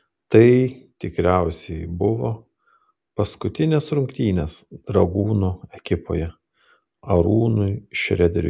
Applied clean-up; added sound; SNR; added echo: none; none; none; none.